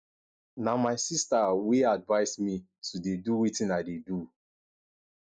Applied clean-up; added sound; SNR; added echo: none; none; none; none.